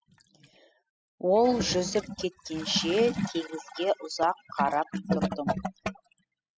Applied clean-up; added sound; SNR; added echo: classical method spectral subtraction.